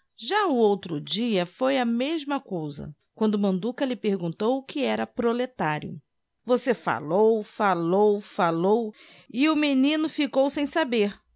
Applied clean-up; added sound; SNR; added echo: none; none; none; none.